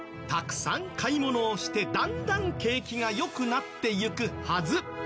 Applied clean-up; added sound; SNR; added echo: none; none; none; none.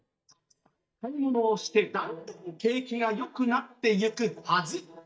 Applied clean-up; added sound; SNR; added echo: neural mask model DeepFilterNet 3.